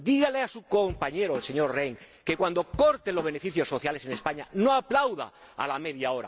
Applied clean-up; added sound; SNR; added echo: none; Drum / Drum kit; 17 dB; none.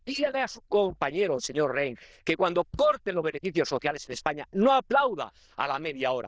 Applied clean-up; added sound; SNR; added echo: neural diffusion model UNIVERSE++.